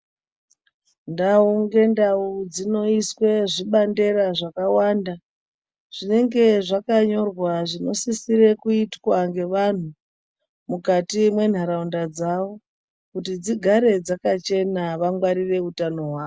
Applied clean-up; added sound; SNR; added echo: none; none; none; none.